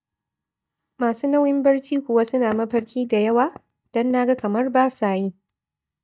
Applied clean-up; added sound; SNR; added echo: neural mask model DeepFilterNet 3.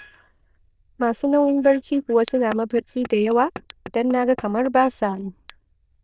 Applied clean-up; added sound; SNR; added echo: neural diffusion model UNIVERSE++.